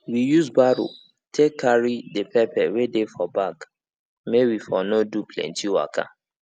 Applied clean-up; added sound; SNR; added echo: none; none; none; none.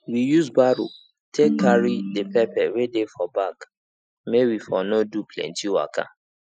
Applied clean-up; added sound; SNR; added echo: classical method Wiener filter.